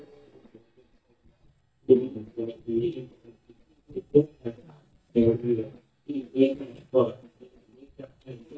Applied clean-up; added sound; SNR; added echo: neural mask model DeepFilterNet 3.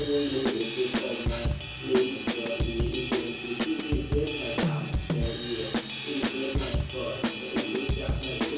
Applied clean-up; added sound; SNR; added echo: none; Drum / Drum kit; -2 dB; reverberation time 0.6 s.